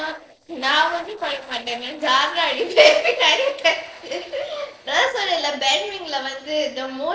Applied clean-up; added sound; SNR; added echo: neural separator model SepFormer DNS4.